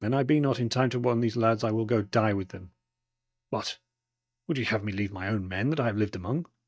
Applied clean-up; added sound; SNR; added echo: neural mask model DeepFilterNet 3.